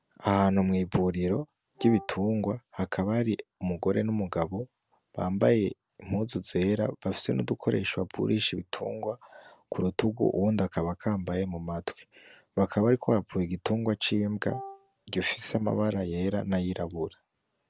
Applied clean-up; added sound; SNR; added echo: none; Wind instrument, woodwind instrument; 14 dB; none.